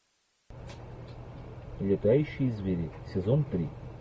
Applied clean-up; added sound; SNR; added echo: none; none; none; none.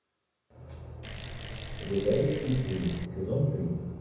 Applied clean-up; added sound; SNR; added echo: none; Bicycle; 5 dB; reverberation time 1.1 s.